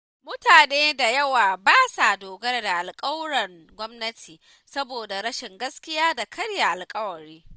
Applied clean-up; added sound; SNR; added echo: none; none; none; none.